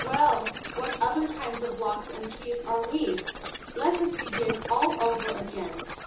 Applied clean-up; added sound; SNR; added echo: none; Wild animals; 8 dB; reverberation time 1.2 s.